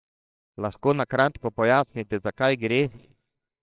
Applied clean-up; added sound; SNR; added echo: neural separator model SepFormer WHAMR!.